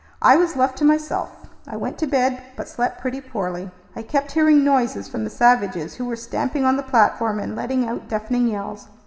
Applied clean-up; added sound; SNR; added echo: none; none; none; reverberation time 1.3 s.